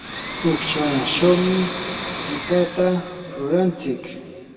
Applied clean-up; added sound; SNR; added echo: none; Domestic sounds, home sounds; 8 dB; reverberation time 2.1 s.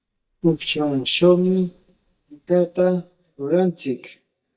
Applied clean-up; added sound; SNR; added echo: neural mask model DeepFilterNet 3.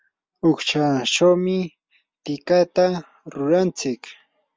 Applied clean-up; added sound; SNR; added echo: none; none; none; none.